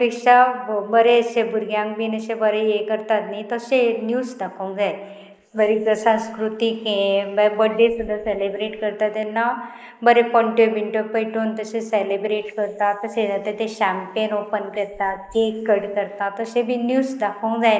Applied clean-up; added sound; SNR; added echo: neural mask model Resemble Enhance denoiser.